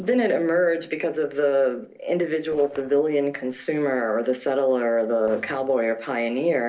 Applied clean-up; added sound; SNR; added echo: neural separator model SepFormer DNS4.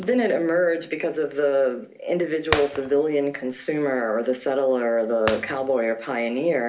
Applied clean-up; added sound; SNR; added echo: none; Shatter; 14 dB; reverberation time 0.3 s.